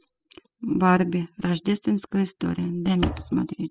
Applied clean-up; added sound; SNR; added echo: classical method spectral subtraction.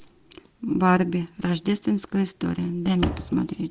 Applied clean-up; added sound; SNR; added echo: none; Slam; 15 dB; none.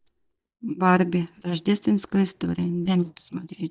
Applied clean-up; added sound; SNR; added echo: neural mask model DeepFilterNet 3.